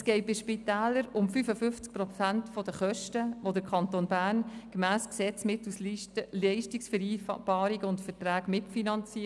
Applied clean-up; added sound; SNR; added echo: none; none; none; none.